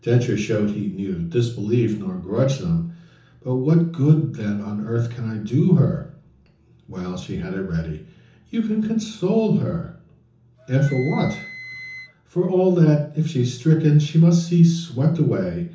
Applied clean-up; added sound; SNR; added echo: none; Wind instrument, woodwind instrument; 19 dB; reverberation time 0.7 s.